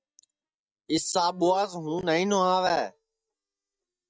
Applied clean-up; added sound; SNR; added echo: neural mask model DeepFilterNet 3.